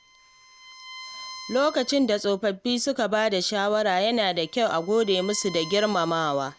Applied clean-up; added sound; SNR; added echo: none; Bowed string instrument; 19 dB; none.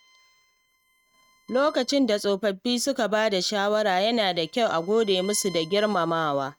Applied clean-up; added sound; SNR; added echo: neural mask model RNNoise.